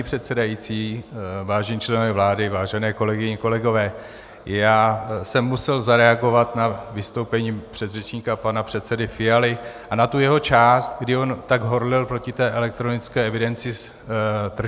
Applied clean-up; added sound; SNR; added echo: none; none; none; none.